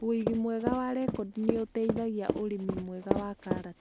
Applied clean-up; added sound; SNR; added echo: none; Run; 3 dB; none.